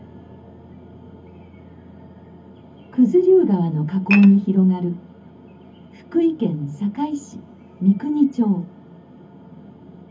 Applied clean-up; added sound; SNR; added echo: none; Dishes, pots, and pans / Glass; 4 dB; reverberation time 0.3 s.